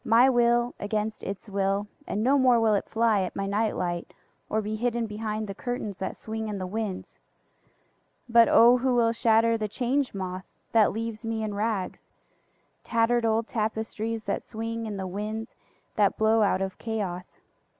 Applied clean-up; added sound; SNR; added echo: none; none; none; none.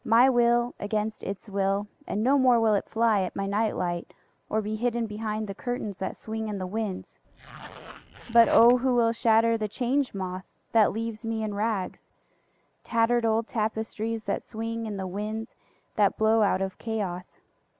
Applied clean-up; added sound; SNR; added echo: none; Zipper (clothing); 16 dB; none.